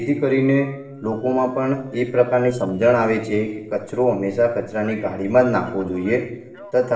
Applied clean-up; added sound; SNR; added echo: neural separator model SepFormer DNS4.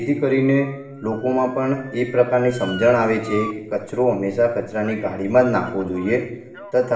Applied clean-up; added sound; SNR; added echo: none; Motor vehicle (road) / Siren; 19 dB; reverberation time 0.8 s.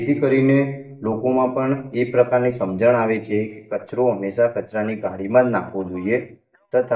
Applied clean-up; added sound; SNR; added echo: neural mask model DeepFilterNet 3.